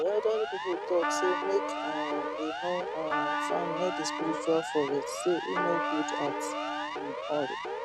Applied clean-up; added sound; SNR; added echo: none; Siren + Trumpet; 1 dB; none.